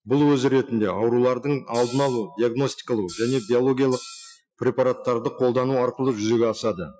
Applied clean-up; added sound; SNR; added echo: classical method Wiener filter.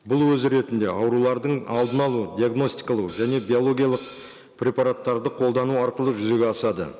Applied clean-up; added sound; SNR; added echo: none; Hi-hat; 17 dB; none.